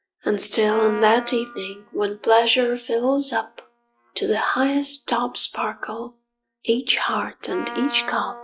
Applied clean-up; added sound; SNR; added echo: classical method log-MMSE.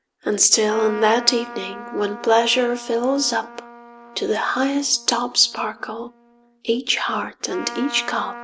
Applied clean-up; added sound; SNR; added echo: none; Trumpet; 16 dB; none.